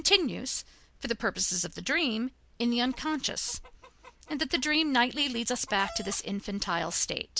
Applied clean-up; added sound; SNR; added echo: none; Chicken, rooster; 19 dB; none.